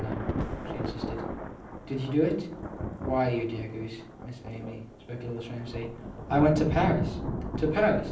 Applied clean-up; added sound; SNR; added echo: none; Thunder / Rain; 6 dB; reverberation time 0.6 s.